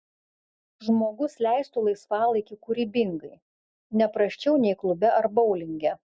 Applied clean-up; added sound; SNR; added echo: none; none; none; none.